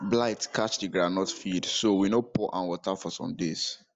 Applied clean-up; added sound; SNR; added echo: none; none; none; none.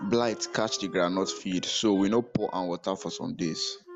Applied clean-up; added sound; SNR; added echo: none; Wind instrument, woodwind instrument; 18 dB; none.